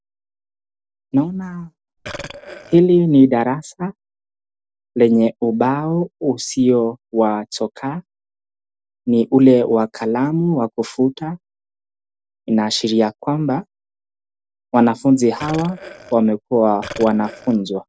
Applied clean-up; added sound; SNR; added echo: neural separator model SepFormer DNS4.